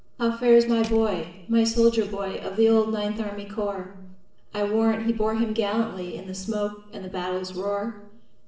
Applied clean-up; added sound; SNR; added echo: neural separator model SepFormer DNS4.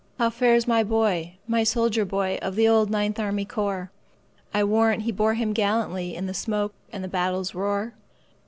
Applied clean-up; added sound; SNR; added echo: none; none; none; none.